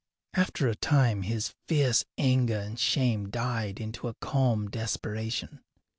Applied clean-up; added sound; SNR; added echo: none; none; none; none.